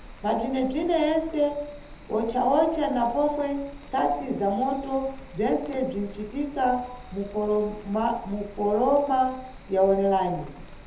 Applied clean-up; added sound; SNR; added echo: none; Rain; 17 dB; reverberation time 0.9 s.